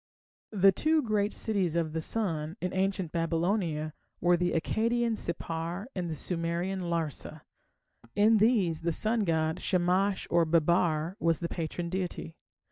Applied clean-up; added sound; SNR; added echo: neural mask model DeepFilterNet 3.